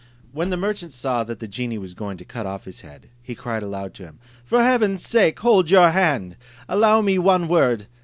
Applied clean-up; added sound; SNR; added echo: none; none; none; none.